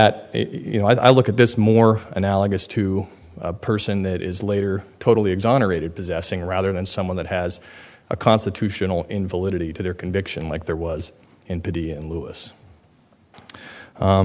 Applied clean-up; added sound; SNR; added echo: none; none; none; none.